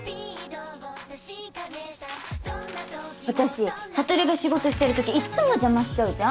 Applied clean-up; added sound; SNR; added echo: none; none; none; none.